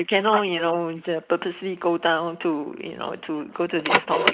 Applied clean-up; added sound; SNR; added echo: neural mask model Resemble Enhance denoiser.